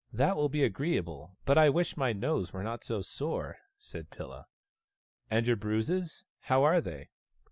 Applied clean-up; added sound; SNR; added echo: none; none; none; none.